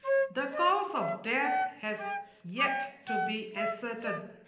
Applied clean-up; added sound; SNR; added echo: none; Wind instrument, woodwind instrument; 0 dB; reverberation time 0.8 s.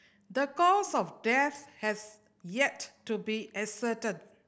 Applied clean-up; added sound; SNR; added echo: none; none; none; none.